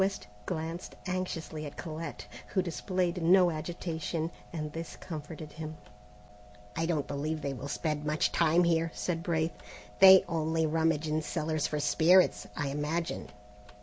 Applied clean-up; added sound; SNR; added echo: none; none; none; none.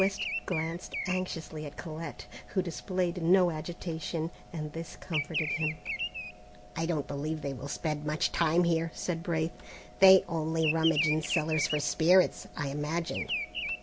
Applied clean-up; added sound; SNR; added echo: none; Bird vocalization, bird call, bird song; 9 dB; none.